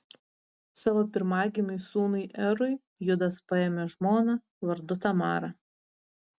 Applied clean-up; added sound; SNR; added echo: none; none; none; none.